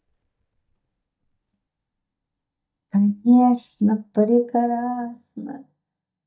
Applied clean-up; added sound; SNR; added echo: neural mask model DeepFilterNet 3.